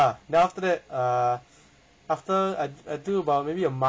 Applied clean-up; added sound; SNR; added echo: none; none; none; none.